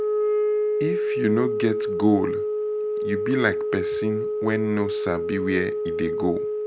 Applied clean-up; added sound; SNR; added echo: none; Wind instrument, woodwind instrument; -2 dB; none.